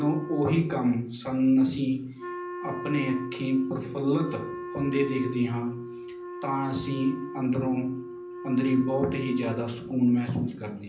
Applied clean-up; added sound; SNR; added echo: none; Wind instrument, woodwind instrument; 11 dB; reverberation time 0.6 s.